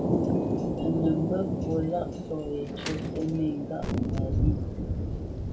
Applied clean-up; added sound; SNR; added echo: none; Thunder; -4 dB; reverberation time 0.2 s.